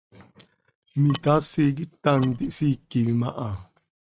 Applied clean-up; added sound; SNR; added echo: neural mask model RNNoise.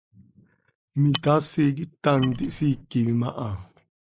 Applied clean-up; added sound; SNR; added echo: neural mask model Resemble Enhance denoiser.